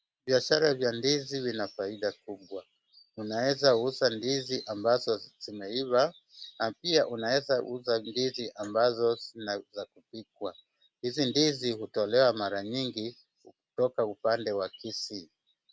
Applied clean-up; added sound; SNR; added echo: none; none; none; none.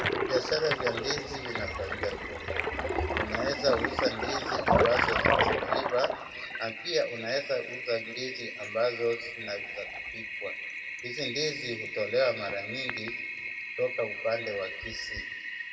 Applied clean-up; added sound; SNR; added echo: none; Toilet flush; -1 dB; reverberation time 1.4 s.